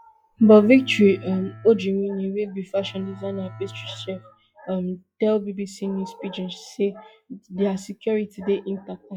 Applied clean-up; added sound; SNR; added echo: classical method log-MMSE.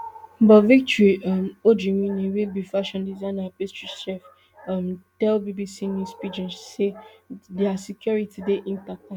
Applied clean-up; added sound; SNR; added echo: none; none; none; none.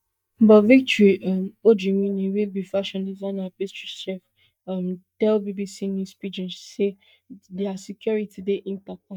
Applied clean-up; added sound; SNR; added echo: neural mask model DeepFilterNet 3.